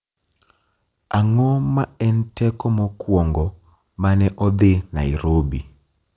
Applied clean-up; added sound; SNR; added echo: none; none; none; none.